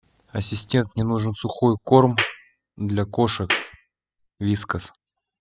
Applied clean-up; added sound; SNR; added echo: classical method spectral subtraction.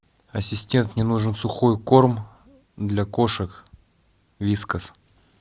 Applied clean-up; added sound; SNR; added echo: none; none; none; none.